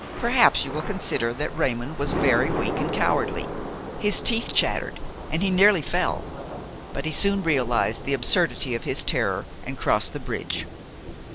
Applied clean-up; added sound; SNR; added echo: none; Thunder / Rain; 8 dB; none.